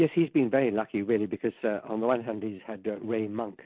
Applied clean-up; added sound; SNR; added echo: none; none; none; none.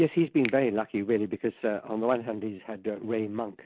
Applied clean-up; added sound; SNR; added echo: none; Finger snapping; 18 dB; none.